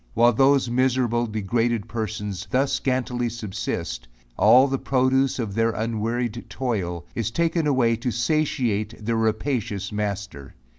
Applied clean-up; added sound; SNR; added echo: none; none; none; none.